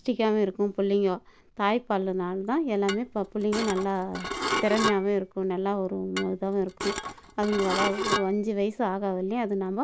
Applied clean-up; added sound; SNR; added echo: none; Dishes, pots, and pans / Glass; 5 dB; none.